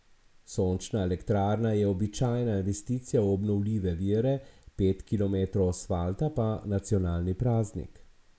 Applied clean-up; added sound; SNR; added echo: none; none; none; none.